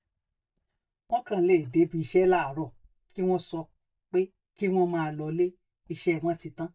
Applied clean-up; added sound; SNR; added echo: neural mask model DeepFilterNet 3.